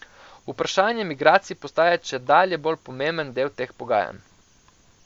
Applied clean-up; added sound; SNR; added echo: none; none; none; none.